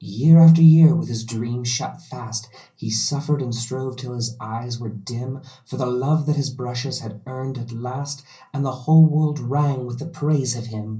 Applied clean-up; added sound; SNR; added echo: none; none; none; reverberation time 0.5 s.